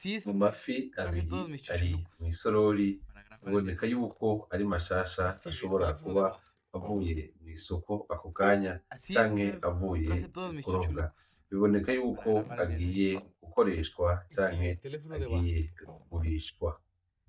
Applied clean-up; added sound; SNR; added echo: neural mask model DeepFilterNet 3.